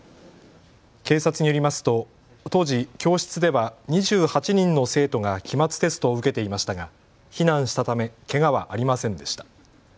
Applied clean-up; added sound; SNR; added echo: none; none; none; none.